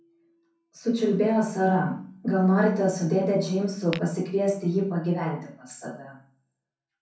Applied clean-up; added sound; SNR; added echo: none; Tap / Glass; 17 dB; reverberation time 0.6 s.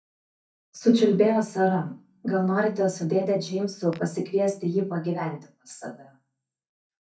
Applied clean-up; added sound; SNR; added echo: neural mask model DeepFilterNet 3.